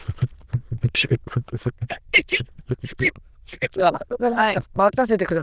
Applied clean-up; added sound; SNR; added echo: neural diffusion model UNIVERSE++.